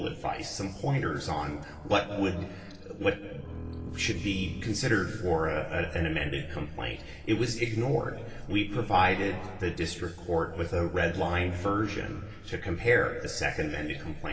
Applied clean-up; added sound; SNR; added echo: none; Bowed string instrument; 11 dB; reverberation time 2.0 s.